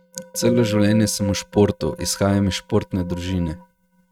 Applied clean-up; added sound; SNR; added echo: neural mask model RNNoise.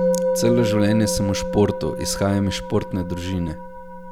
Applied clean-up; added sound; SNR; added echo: none; Musical instrument; 3 dB; none.